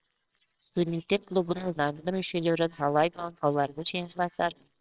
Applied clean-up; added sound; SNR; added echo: neural separator model SepFormer WHAMR!.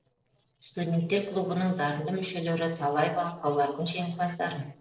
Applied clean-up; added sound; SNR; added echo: neural separator model SepFormer DNS4.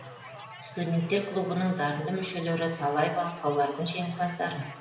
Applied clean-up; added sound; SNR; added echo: none; Crowd; 16 dB; reverberation time 0.9 s.